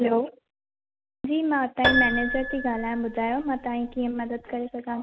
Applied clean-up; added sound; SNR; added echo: none; Piano; 2 dB; none.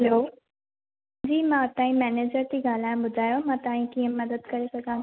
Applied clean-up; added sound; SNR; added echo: none; none; none; none.